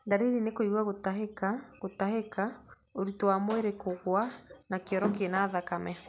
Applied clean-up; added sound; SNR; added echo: none; none; none; none.